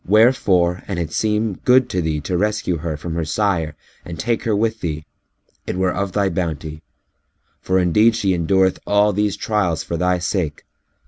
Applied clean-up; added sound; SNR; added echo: none; none; none; none.